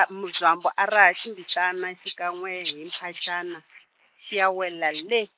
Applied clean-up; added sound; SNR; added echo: neural mask model Resemble Enhance denoiser.